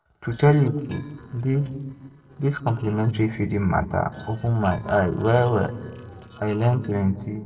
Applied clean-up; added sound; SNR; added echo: neural separator model SepFormer DNS4.